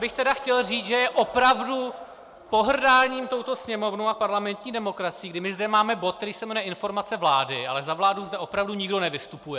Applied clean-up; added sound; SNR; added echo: none; none; none; none.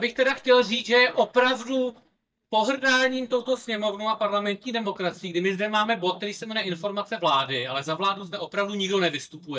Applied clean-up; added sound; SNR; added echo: neural mask model DeepFilterNet 3.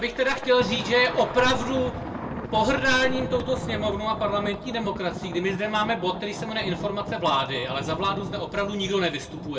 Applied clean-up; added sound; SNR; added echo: none; Thunder; 9 dB; reverberation time 0.2 s.